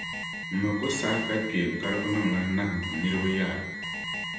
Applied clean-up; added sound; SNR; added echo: none; Alarm; 5 dB; reverberation time 0.9 s.